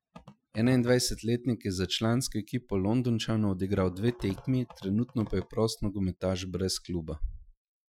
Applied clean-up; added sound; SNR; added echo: classical method Wiener filter.